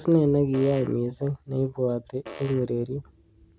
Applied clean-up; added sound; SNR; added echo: none; Fart; 16 dB; none.